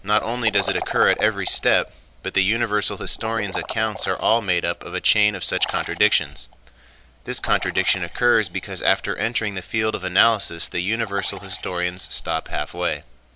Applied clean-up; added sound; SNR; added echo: none; Liquid; 16 dB; none.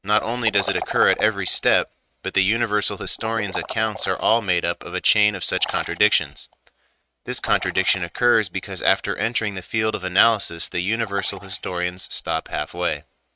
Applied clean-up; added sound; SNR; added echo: neural mask model RNNoise.